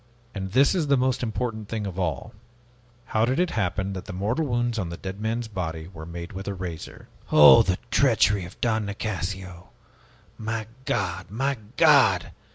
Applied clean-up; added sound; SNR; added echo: none; none; none; none.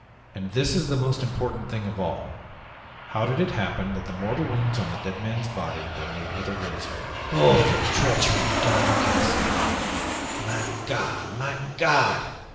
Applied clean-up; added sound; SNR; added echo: none; Aircraft; 3 dB; reverberation time 0.9 s.